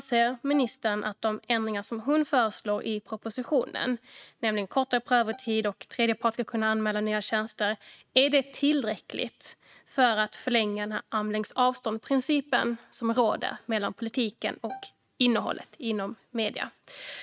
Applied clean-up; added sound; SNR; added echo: neural mask model RNNoise.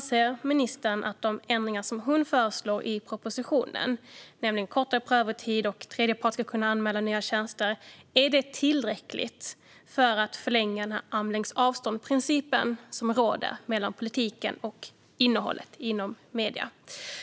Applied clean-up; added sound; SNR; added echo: none; none; none; none.